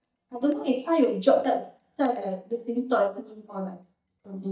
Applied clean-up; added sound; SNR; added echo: neural mask model DeepFilterNet 3.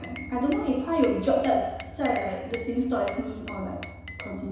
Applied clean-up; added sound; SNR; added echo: none; Glass; 11 dB; reverberation time 1.0 s.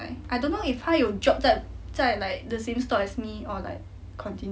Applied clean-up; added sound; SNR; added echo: none; none; none; none.